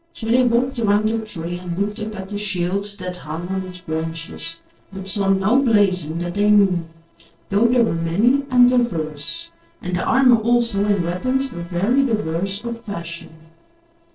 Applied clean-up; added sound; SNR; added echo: neural separator model SepFormer DNS4.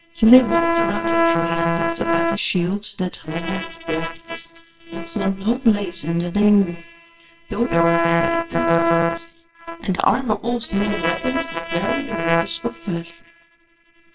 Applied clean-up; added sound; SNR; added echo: neural separator model SepFormer WHAMR!.